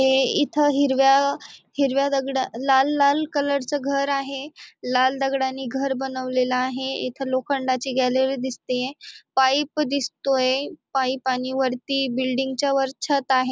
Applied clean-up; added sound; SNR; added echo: none; none; none; none.